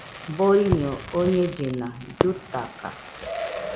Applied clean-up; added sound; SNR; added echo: none; Fireworks; 8 dB; none.